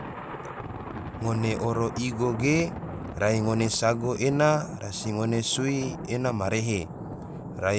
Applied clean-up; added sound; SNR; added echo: none; Thunder; 10 dB; none.